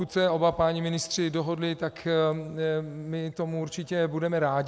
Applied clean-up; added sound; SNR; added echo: none; none; none; none.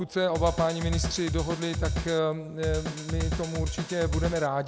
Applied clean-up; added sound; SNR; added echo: none; Drum kit; 2 dB; none.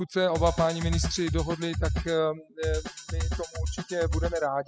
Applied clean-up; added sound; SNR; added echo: classical method spectral subtraction.